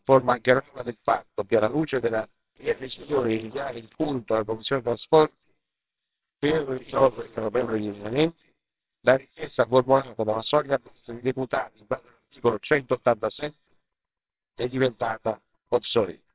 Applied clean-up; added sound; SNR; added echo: neural separator model SepFormer WHAMR!.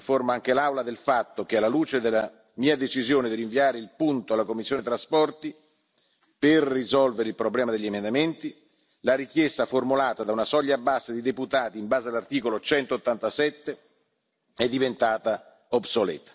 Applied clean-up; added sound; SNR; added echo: none; none; none; none.